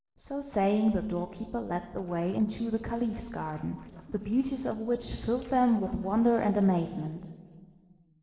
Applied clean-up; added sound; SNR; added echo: neural separator model SepFormer DNS4.